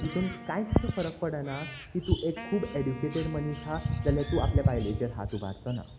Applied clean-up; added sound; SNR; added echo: none; Crow + Wind instrument, woodwind instrument; 14 dB; none.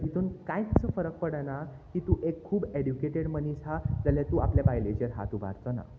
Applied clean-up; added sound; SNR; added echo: none; none; none; none.